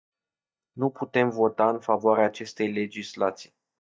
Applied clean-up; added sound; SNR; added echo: neural mask model DeepFilterNet 3.